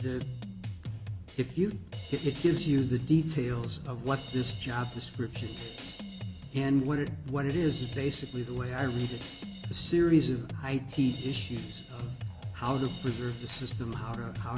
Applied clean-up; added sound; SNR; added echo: none; Drum kit; 10 dB; none.